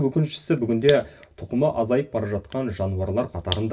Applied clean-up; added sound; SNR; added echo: none; Fire; 15 dB; reverberation time 0.1 s.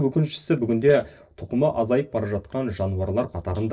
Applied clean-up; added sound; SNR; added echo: neural separator model SepFormer DNS4.